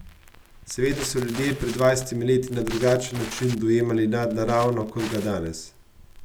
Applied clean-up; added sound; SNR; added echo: none; Crackle; 15 dB; none.